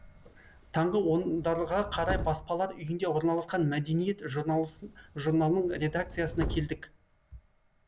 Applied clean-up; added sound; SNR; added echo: none; Subway, metro, underground; 10 dB; none.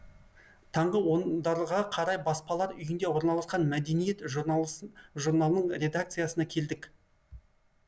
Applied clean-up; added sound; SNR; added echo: none; none; none; none.